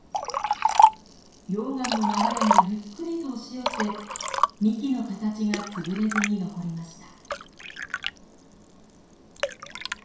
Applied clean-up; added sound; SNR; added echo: none; Liquid; -3 dB; reverberation time 0.7 s.